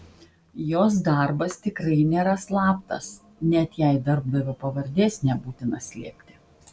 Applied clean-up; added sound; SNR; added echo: none; none; none; none.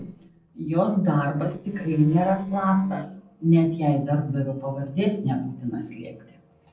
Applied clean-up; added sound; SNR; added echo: neural separator model SepFormer DNS4.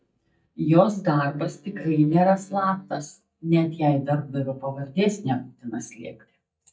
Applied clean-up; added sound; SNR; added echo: neural mask model DeepFilterNet 3.